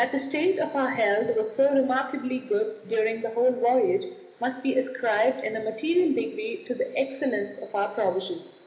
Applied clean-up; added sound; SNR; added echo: none; Cricket; 10 dB; reverberation time 1.1 s.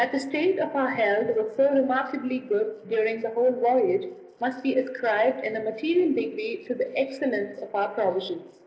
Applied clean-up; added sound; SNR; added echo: neural separator model SepFormer DNS4.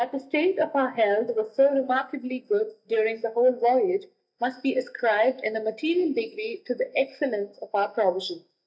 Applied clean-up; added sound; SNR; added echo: neural mask model DeepFilterNet 3.